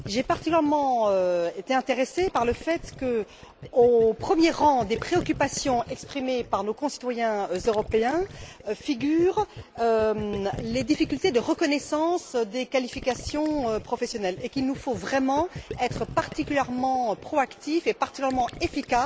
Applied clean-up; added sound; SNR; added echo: none; Gurgling; 16 dB; none.